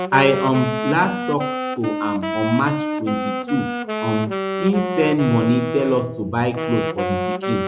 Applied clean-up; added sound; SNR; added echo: none; Wind instrument, woodwind instrument; 3 dB; none.